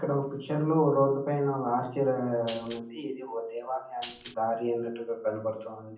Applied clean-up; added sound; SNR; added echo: none; Tambourine; -5 dB; reverberation time 0.6 s.